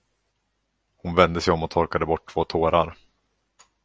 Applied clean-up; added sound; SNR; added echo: none; none; none; none.